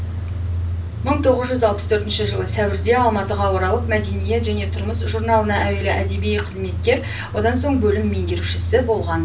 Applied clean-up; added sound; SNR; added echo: none; Idling / Engine starting / Accelerating, revving, vroom / Car; 3 dB; reverberation time 0.3 s.